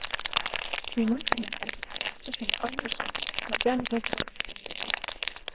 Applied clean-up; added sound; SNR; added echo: neural separator model SepFormer WHAMR!.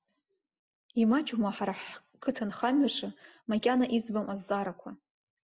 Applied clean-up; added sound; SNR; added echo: none; none; none; none.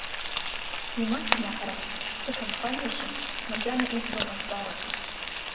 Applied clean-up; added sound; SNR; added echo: none; Frying (food); -2 dB; reverberation time 1.9 s.